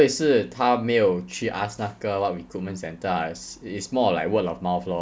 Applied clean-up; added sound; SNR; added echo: none; none; none; none.